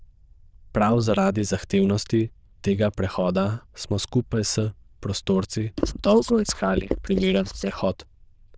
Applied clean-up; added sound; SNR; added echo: neural diffusion model UNIVERSE++.